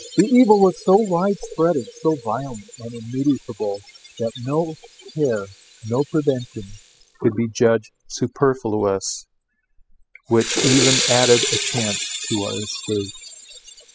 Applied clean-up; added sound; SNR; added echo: classical method spectral subtraction.